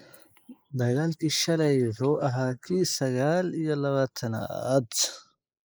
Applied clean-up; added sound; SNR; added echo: neural mask model Resemble Enhance denoiser.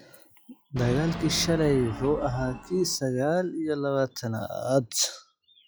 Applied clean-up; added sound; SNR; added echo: classical method log-MMSE.